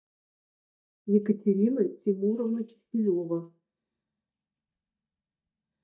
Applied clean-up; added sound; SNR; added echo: neural mask model DeepFilterNet 3.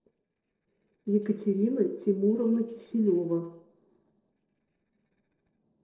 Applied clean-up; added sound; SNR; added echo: neural separator model SepFormer DNS4.